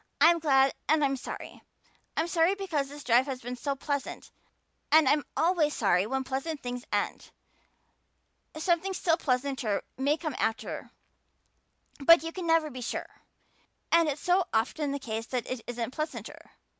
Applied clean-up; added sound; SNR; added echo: none; none; none; none.